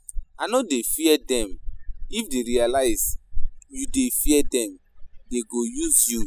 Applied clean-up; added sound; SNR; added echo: classical method spectral subtraction.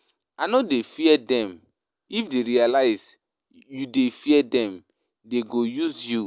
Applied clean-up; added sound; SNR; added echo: none; none; none; none.